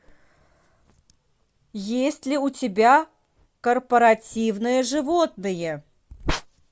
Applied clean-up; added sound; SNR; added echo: none; none; none; none.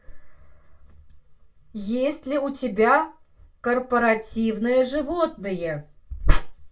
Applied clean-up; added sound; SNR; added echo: none; none; none; reverberation time 0.2 s.